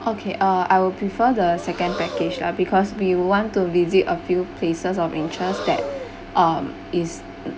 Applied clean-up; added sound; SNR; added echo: none; Breathing; 15 dB; none.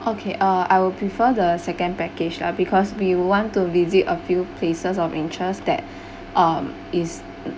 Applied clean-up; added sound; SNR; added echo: none; none; none; none.